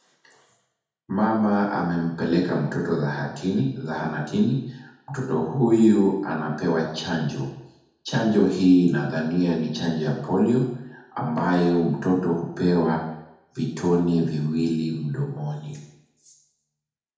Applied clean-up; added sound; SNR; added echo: none; none; none; reverberation time 0.8 s.